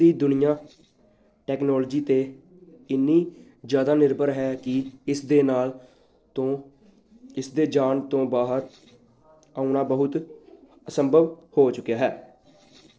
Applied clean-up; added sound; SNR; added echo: neural separator model SepFormer DNS4.